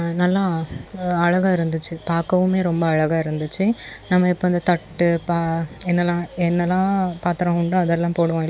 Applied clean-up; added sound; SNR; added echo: none; none; none; none.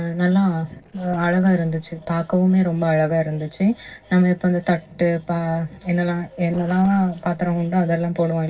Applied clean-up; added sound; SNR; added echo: neural separator model SepFormer DNS4.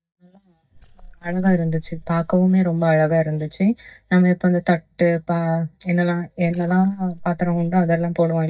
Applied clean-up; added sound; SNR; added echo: neural mask model DeepFilterNet 3.